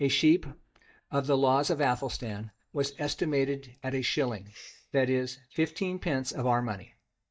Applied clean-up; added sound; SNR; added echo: neural mask model DeepFilterNet 3.